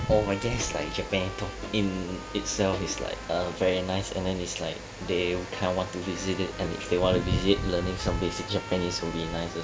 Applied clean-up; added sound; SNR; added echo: none; Trumpet; 15 dB; none.